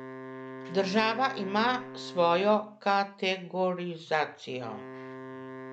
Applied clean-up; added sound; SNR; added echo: none; Wind instrument, woodwind instrument; 14 dB; none.